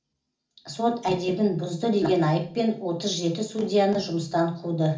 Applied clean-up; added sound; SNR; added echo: none; none; none; reverberation time 0.4 s.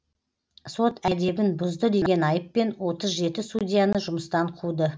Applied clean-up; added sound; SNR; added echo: none; none; none; none.